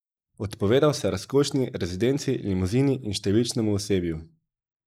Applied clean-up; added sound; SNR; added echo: neural mask model Resemble Enhance denoiser.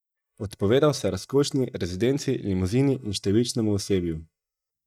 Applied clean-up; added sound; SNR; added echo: neural mask model DeepFilterNet 3.